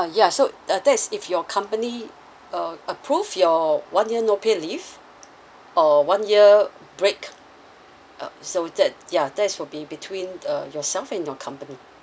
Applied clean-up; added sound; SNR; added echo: none; none; none; none.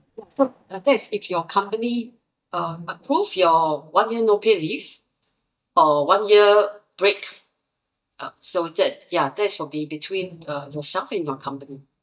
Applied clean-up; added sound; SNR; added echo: neural mask model DeepFilterNet 3.